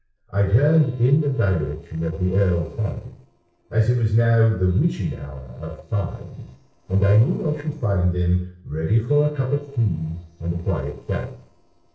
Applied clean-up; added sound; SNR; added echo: neural separator model SepFormer DNS4.